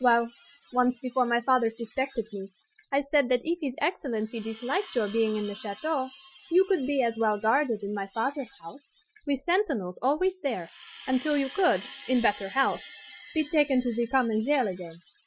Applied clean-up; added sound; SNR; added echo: classical method Wiener filter.